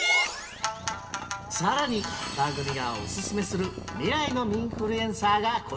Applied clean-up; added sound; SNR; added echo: none; Meow / Purr; 6 dB; reverberation time 0.9 s.